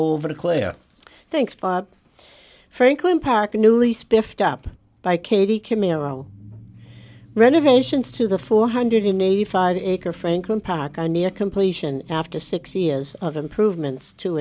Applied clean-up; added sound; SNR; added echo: none; none; none; none.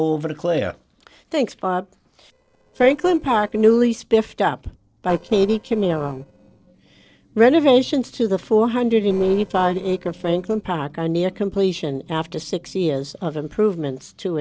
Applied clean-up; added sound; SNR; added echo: neural separator model SepFormer DNS4.